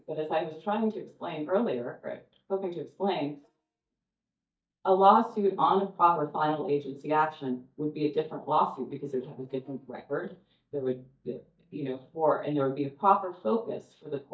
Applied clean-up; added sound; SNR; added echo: neural mask model DeepFilterNet 3.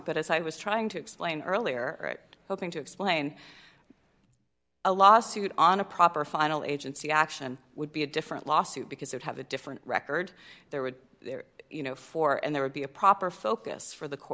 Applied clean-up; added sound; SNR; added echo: none; none; none; none.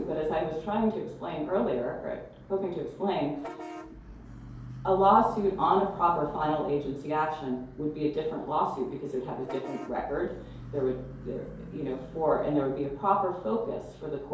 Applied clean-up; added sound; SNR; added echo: none; Bus / Vehicle horn, car horn, honking; 15 dB; reverberation time 2.4 s.